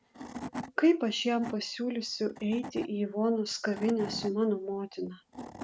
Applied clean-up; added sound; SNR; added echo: none; Wood / Tools; 14 dB; none.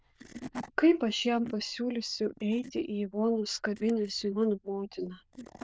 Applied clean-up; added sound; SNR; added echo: neural diffusion model UNIVERSE++.